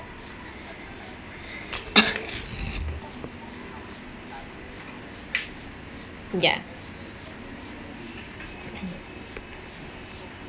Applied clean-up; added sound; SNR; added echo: none; none; none; none.